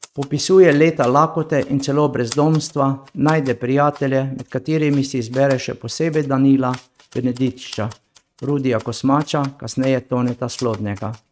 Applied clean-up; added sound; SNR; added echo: neural mask model RNNoise.